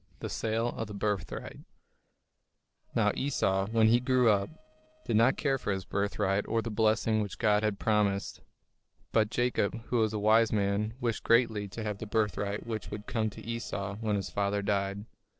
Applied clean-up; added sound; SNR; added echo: neural separator model SepFormer DNS4.